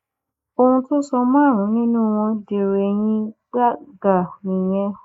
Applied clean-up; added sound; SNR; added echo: neural mask model Resemble Enhance denoiser.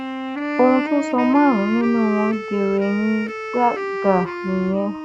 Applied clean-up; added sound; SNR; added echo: none; Wind instrument, woodwind instrument; 6 dB; none.